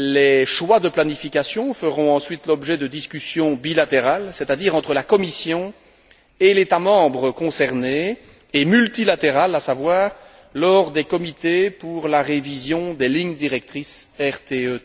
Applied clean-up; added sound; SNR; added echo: none; none; none; none.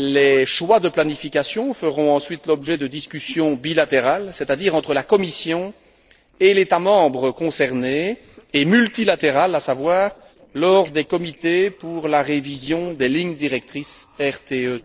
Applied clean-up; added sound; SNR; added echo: neural separator model SepFormer DNS4.